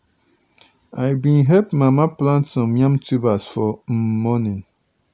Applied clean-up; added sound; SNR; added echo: none; none; none; none.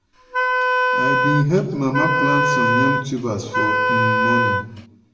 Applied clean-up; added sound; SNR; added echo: none; Wind instrument, woodwind instrument; -4 dB; reverberation time 0.8 s.